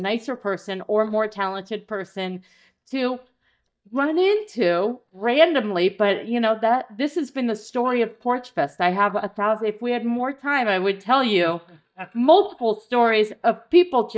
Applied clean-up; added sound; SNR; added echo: neural mask model DeepFilterNet 3.